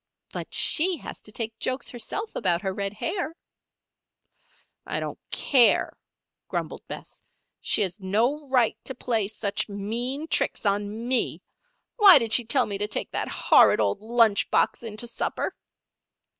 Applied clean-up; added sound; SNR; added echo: none; none; none; none.